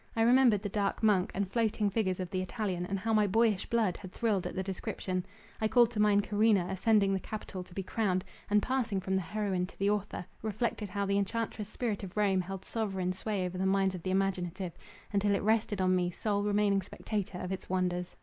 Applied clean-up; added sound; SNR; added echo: none; none; none; none.